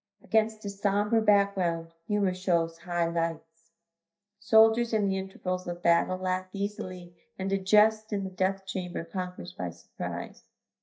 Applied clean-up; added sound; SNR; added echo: neural mask model DeepFilterNet 3.